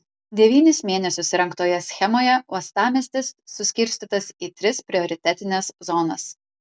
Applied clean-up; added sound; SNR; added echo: none; none; none; none.